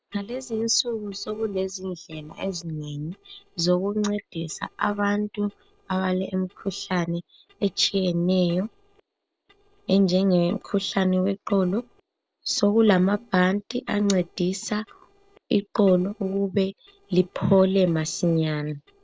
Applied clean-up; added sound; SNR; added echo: neural separator model SepFormer DNS4.